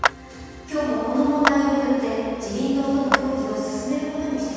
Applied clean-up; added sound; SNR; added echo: none; Clapping; 6 dB; reverberation time 2.1 s.